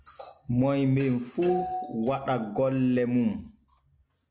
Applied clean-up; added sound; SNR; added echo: none; none; none; none.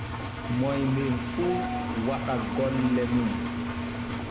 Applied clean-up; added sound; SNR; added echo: none; Engine; 2 dB; none.